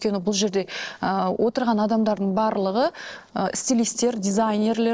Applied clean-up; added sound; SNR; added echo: neural separator model SepFormer DNS4.